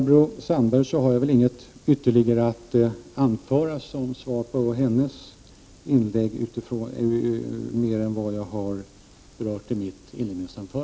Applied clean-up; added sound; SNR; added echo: none; none; none; none.